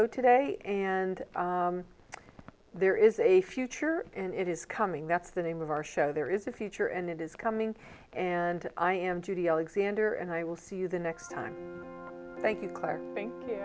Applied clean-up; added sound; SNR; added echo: none; none; none; none.